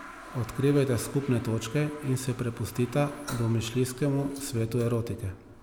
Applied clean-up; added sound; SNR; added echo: none; Toilet flush; 17 dB; none.